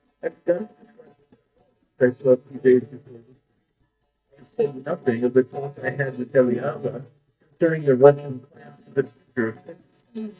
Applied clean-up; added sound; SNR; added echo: neural mask model DeepFilterNet 3.